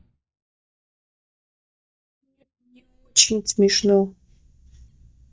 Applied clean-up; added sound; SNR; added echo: neural mask model DeepFilterNet 3.